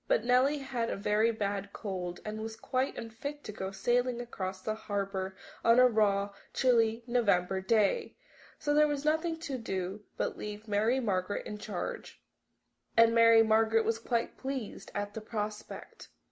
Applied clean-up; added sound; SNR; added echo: none; none; none; none.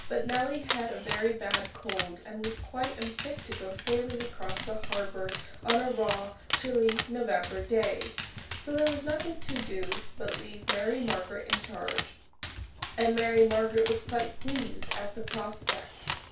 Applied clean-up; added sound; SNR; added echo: none; Dog; 2 dB; reverberation time 0.2 s.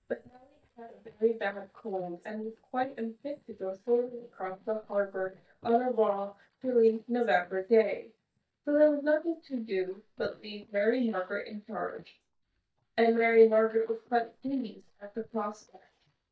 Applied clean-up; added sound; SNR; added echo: neural mask model DeepFilterNet 3.